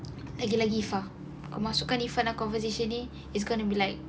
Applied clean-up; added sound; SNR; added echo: none; none; none; none.